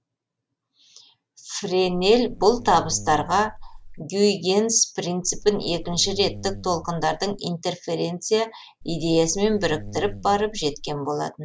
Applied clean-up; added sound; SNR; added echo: none; Buzz; 11 dB; none.